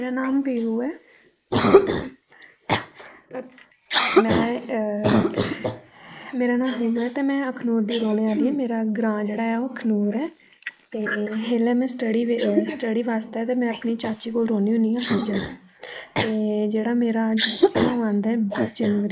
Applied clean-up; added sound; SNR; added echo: neural mask model Resemble Enhance denoiser.